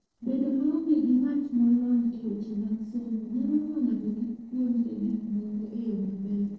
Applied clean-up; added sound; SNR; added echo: neural separator model SepFormer DNS4.